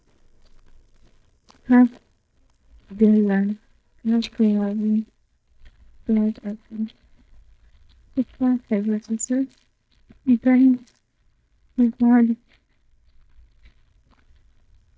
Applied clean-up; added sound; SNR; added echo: neural mask model DeepFilterNet 3.